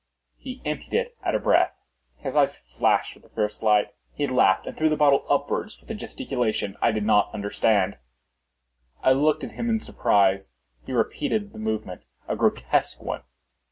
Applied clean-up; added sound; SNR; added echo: none; none; none; none.